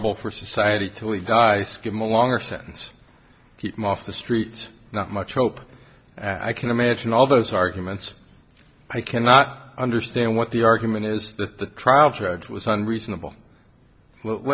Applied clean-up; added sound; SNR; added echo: none; none; none; none.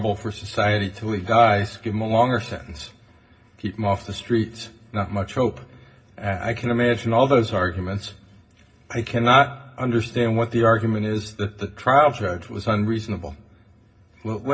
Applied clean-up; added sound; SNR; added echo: none; none; none; reverberation time 0.4 s.